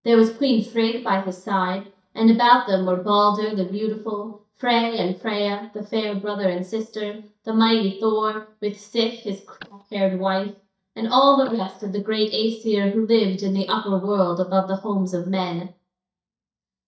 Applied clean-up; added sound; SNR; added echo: neural mask model DeepFilterNet 3.